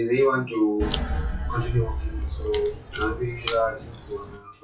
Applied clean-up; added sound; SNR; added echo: classical method WPE with log-MMSE.